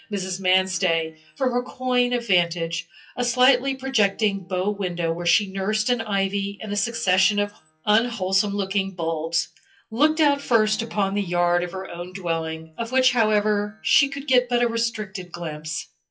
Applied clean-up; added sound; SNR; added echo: classical method WPE with log-MMSE.